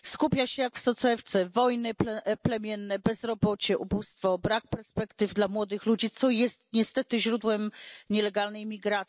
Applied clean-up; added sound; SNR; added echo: none; none; none; none.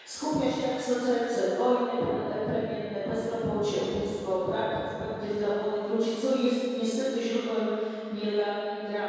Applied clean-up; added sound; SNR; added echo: none; none; none; reverberation time 2.2 s.